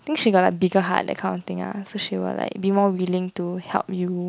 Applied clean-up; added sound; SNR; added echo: none; none; none; none.